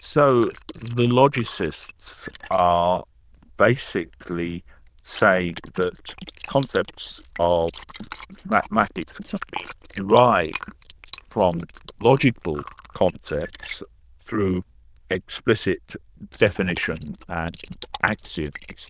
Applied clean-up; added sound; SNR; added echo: neural diffusion model UNIVERSE++.